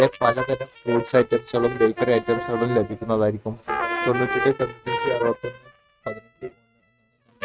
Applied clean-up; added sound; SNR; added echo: neural mask model RNNoise.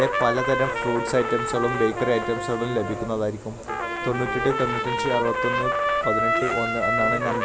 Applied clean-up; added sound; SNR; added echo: none; Trumpet; 1 dB; none.